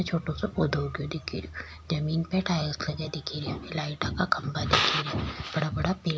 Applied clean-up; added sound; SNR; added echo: none; none; none; none.